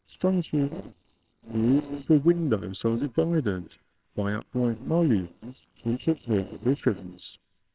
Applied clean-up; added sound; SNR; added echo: neural separator model SepFormer WHAMR!.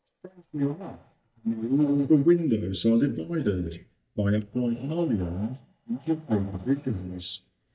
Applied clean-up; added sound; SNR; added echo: neural mask model DeepFilterNet 3.